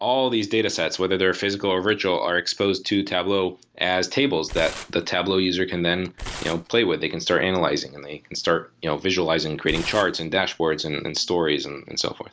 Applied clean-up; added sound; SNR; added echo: none; Tearing; 14 dB; none.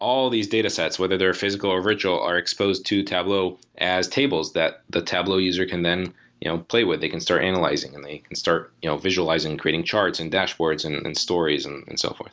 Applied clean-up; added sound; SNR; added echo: none; none; none; none.